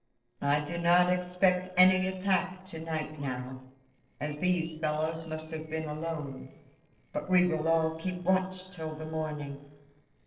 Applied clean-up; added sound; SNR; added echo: neural separator model SepFormer DNS4.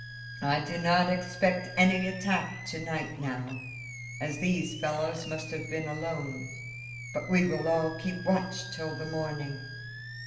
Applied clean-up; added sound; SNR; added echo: none; Animal; 13 dB; reverberation time 0.9 s.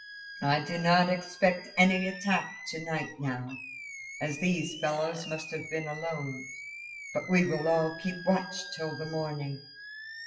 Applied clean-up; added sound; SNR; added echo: classical method WPE with log-MMSE.